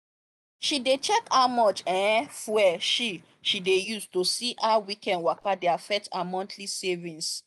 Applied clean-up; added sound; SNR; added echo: neural mask model DeepFilterNet 3.